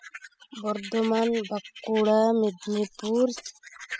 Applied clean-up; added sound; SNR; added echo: classical method spectral subtraction.